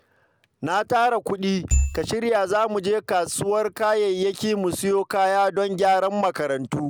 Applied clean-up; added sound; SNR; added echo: none; Marimba, xylophone / Wood; -2 dB; none.